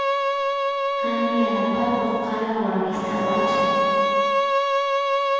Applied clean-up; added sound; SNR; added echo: none; Bowed string instrument; -4 dB; reverberation time 2.1 s.